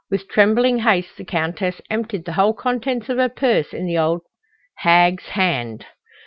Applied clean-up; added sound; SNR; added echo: none; none; none; none.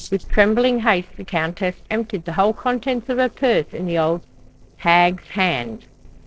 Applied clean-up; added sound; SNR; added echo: neural separator model SepFormer DNS4.